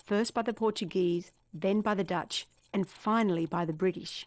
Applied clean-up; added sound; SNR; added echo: neural separator model SepFormer DNS4.